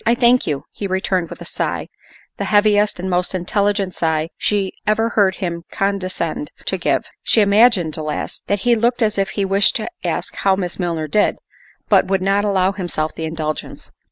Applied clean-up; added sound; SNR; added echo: none; none; none; none.